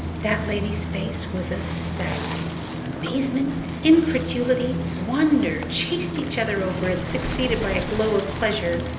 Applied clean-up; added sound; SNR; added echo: none; Bicycle; 4 dB; reverberation time 0.8 s.